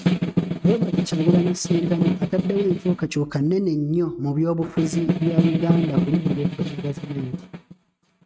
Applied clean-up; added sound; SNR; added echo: neural mask model RNNoise.